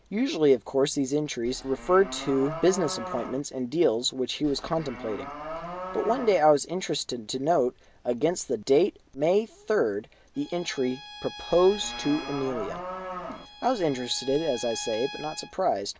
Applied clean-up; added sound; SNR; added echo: none; Bowed string instrument + Livestock, farm animals, working animals; 12 dB; none.